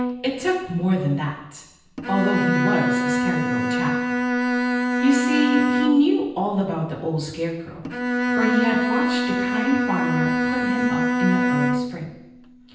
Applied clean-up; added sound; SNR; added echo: none; Bowed string instrument; -1 dB; reverberation time 0.9 s.